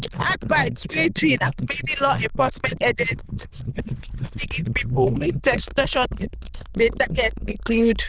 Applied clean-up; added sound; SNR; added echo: neural diffusion model UNIVERSE++.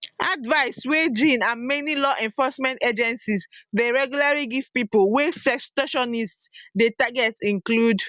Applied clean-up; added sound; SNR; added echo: none; none; none; none.